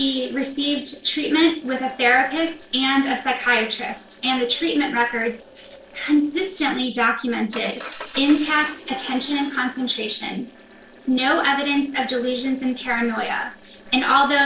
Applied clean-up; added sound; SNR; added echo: neural separator model SepFormer DNS4.